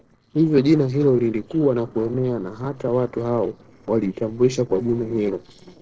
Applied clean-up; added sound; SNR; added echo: neural separator model SepFormer DNS4.